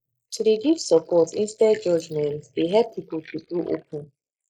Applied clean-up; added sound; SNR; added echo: neural mask model Resemble Enhance denoiser.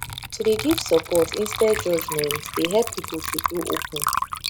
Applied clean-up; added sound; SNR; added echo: none; Water / Liquid; 5 dB; none.